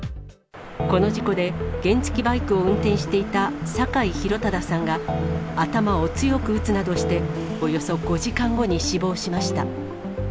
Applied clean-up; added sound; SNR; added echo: none; none; none; none.